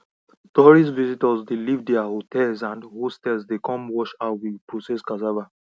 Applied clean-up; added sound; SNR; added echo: none; none; none; none.